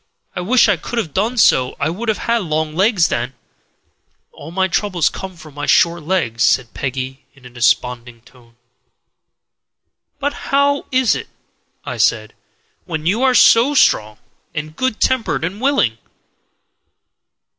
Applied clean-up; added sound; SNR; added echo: none; none; none; none.